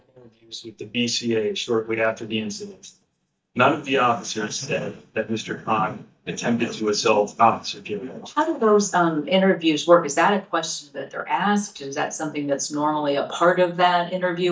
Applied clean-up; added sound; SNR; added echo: neural mask model DeepFilterNet 3.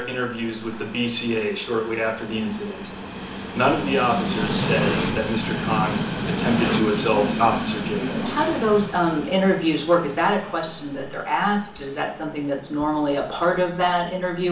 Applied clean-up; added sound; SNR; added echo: none; Train; 6 dB; reverberation time 0.8 s.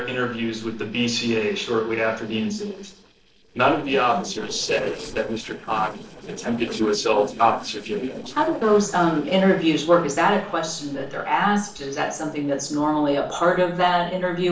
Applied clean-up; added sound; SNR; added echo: neural separator model SepFormer DNS4.